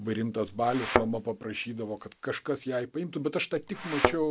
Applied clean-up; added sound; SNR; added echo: none; Thump, thud; -1 dB; none.